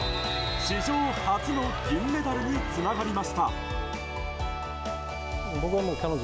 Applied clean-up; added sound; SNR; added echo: none; none; none; none.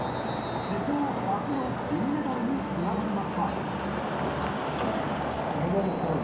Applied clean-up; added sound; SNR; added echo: none; Traffic noise, roadway noise; 1 dB; reverberation time 0.6 s.